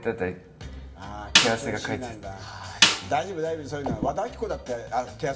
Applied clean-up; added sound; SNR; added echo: none; Snare drum; -3 dB; reverberation time 0.7 s.